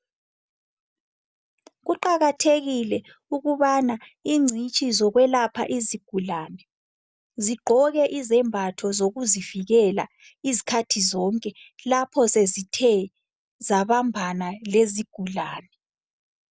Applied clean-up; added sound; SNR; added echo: none; none; none; none.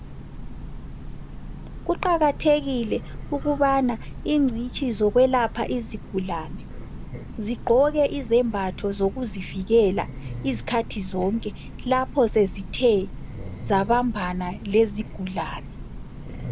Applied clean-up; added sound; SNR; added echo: none; Train; 10 dB; none.